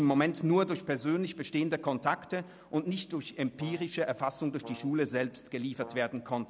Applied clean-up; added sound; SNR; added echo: none; Brass instrument; 18 dB; none.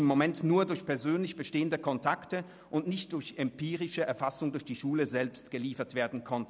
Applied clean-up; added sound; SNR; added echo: none; none; none; none.